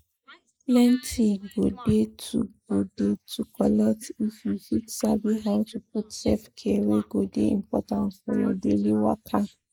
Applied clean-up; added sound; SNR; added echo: neural mask model Resemble Enhance denoiser.